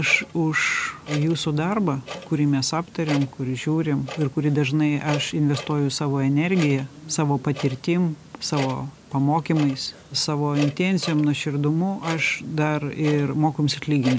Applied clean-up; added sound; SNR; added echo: none; Clock; 16 dB; none.